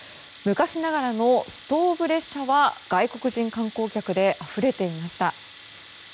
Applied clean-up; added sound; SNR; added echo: none; Tools; 18 dB; none.